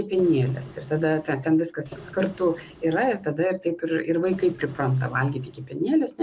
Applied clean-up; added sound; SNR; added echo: none; Printer; 20 dB; none.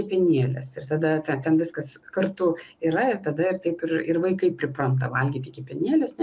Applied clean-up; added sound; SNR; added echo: none; none; none; none.